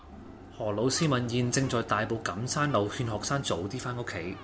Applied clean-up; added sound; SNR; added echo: none; Gull, seagull + Organ; 20 dB; none.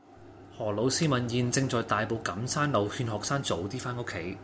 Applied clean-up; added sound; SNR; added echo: none; none; none; none.